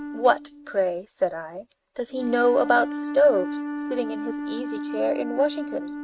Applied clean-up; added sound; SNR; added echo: neural mask model RNNoise.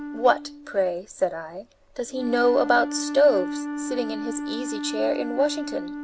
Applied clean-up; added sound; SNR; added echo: none; Wind instrument, woodwind instrument; 7 dB; none.